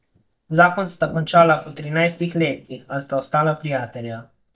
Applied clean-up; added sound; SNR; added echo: neural mask model DeepFilterNet 3.